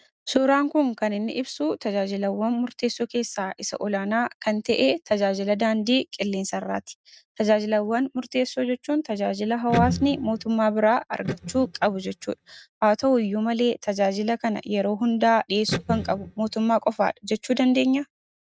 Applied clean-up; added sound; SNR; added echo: neural mask model RNNoise.